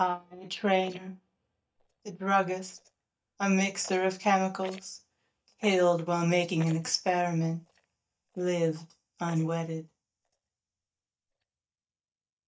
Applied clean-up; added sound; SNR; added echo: neural mask model DeepFilterNet 3.